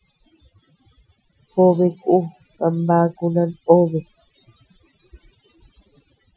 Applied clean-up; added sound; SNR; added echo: classical method Wiener filter.